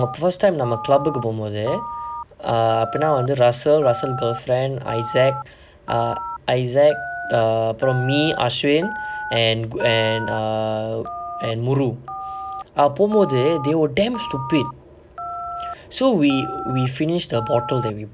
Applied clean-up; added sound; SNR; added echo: none; Telephone; 11 dB; none.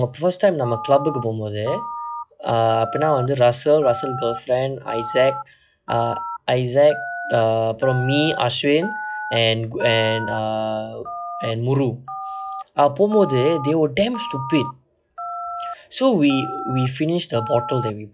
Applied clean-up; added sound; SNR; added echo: classical method log-MMSE.